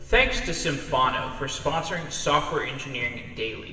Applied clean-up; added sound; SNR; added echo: none; none; none; reverberation time 2.6 s.